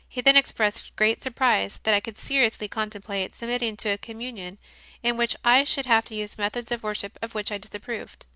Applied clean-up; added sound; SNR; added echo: none; none; none; none.